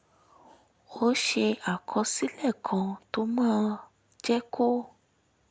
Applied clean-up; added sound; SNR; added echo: none; none; none; none.